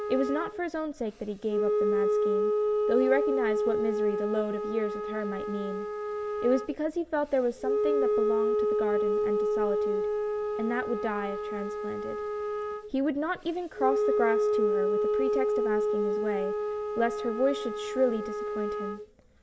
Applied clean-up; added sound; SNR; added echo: none; Wind instrument, woodwind instrument; -3 dB; reverberation time 0.6 s.